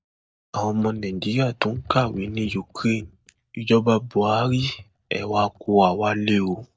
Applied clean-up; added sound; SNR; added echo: neural mask model DeepFilterNet 3.